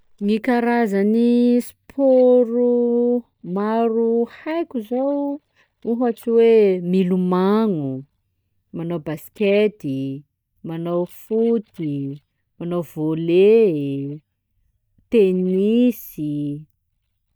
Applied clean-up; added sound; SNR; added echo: neural mask model DeepFilterNet 3.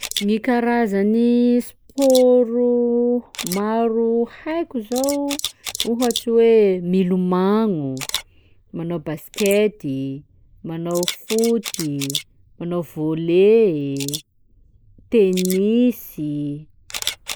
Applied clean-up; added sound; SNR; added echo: neural mask model Resemble Enhance denoiser.